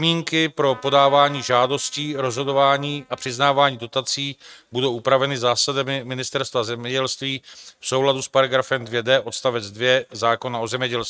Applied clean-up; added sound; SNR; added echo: neural mask model RNNoise.